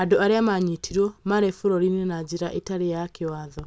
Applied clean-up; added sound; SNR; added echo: none; none; none; none.